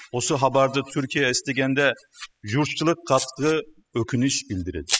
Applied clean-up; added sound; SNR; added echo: classical method spectral subtraction.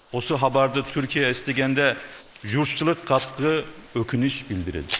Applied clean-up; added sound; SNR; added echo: neural mask model Resemble Enhance denoiser.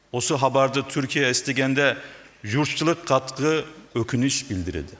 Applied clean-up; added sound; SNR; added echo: none; none; none; none.